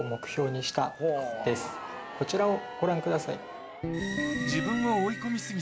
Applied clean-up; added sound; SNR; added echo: none; Motor vehicle (road) / Siren; 18 dB; none.